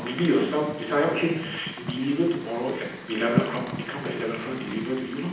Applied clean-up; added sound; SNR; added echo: none; Fire; 8 dB; reverberation time 0.9 s.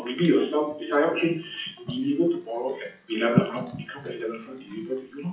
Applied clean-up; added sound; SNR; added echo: classical method WPE with log-MMSE.